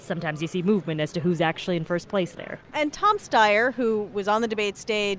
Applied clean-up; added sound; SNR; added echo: none; none; none; none.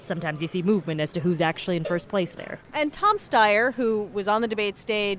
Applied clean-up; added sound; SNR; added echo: none; Cowbell; 20 dB; none.